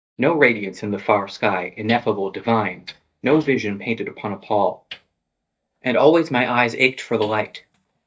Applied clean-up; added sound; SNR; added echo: neural mask model DeepFilterNet 3.